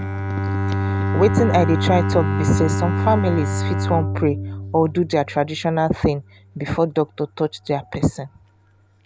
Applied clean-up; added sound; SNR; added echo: none; Bowed string instrument; 2 dB; none.